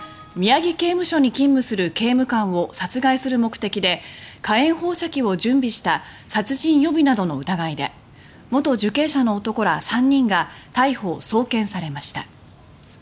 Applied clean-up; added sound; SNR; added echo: none; none; none; none.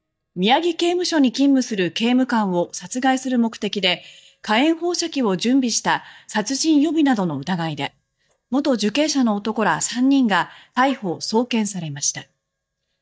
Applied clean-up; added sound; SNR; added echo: neural mask model DeepFilterNet 3.